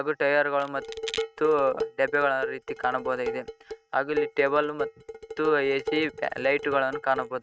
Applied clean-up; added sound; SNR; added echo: neural mask model RNNoise.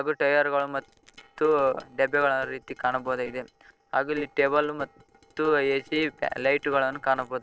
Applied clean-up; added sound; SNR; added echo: neural separator model SepFormer DNS4.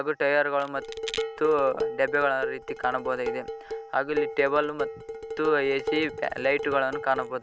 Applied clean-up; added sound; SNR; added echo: none; Dishes, pots, and pans; 7 dB; none.